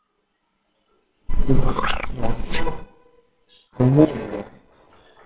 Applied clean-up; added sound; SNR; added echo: neural separator model SepFormer WHAMR!.